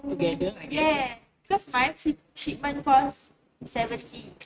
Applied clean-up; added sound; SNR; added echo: neural mask model RNNoise.